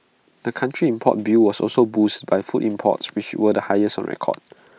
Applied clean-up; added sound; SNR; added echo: none; none; none; none.